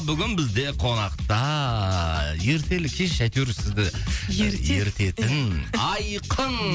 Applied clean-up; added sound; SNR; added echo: none; none; none; none.